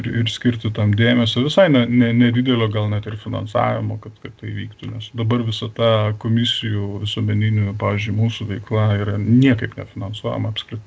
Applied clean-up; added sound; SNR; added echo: none; none; none; none.